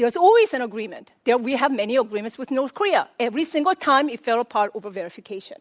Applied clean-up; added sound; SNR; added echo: none; none; none; none.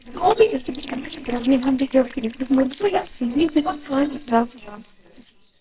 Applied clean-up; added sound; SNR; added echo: neural separator model SepFormer WHAMR!.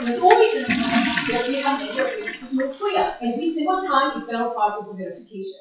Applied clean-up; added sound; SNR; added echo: classical method WPE with log-MMSE.